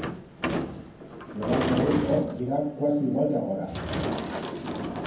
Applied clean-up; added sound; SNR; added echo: none; Sliding door / Slam; 3 dB; reverberation time 0.9 s.